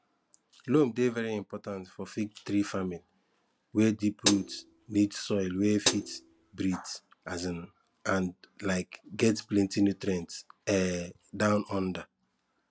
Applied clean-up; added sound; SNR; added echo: none; Hi-hat; 3 dB; none.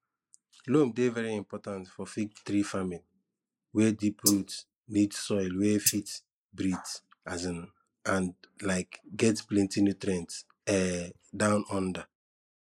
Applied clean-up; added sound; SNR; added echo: neural mask model Resemble Enhance denoiser.